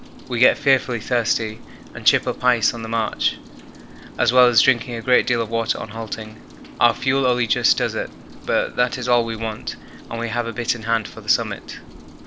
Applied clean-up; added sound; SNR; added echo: none; Rain; 17 dB; none.